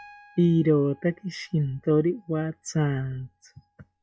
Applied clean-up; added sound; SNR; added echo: classical method log-MMSE.